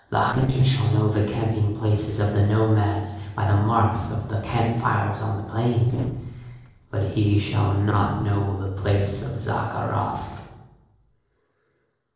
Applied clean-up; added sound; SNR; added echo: neural separator model SepFormer DNS4.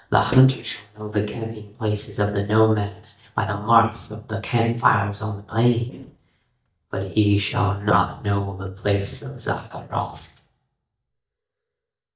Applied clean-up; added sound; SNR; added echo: neural mask model DeepFilterNet 3.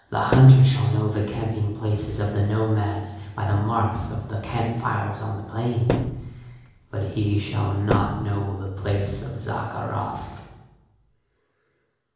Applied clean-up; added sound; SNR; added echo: none; Thump, thud; 6 dB; reverberation time 1.0 s.